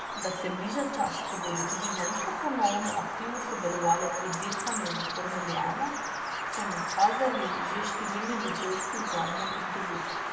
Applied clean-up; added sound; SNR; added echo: none; Bird vocalization, bird call, bird song; 1 dB; reverberation time 1.3 s.